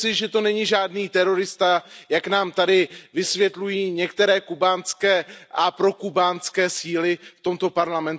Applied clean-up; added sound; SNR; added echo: none; none; none; none.